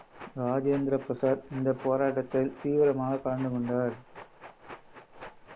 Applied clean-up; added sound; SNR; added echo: none; Train; 18 dB; none.